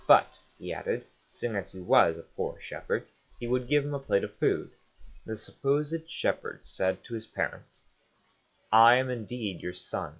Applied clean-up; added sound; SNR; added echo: classical method log-MMSE.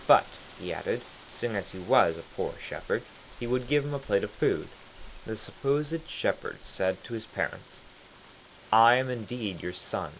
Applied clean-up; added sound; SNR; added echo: none; Rain; 19 dB; none.